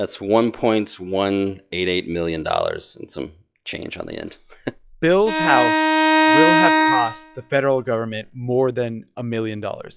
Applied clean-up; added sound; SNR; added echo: classical method log-MMSE.